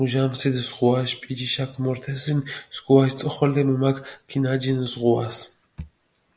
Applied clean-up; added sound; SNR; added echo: none; none; none; none.